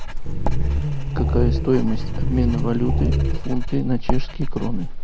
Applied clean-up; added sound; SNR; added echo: none; Writing + Growling; -5 dB; none.